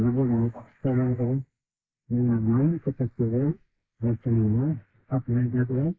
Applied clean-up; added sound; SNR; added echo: neural mask model Resemble Enhance denoiser.